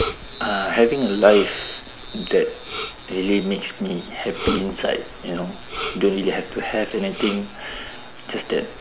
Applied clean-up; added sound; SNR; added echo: none; Respiratory sounds; 11 dB; none.